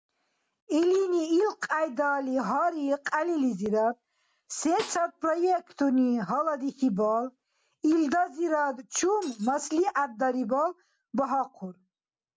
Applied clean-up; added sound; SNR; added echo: none; Shatter + Snare drum; 17 dB; none.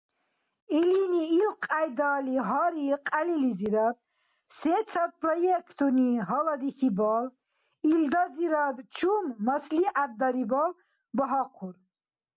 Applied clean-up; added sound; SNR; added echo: none; none; none; none.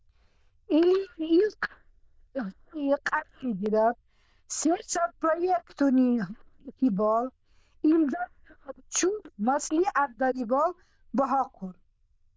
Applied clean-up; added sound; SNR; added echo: neural diffusion model UNIVERSE++.